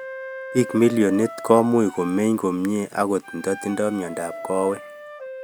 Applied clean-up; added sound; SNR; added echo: none; Wind instrument, woodwind instrument; 15 dB; none.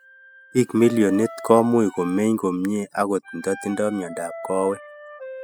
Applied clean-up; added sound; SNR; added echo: classical method spectral subtraction.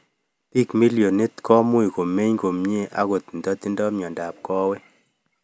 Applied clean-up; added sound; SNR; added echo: none; none; none; none.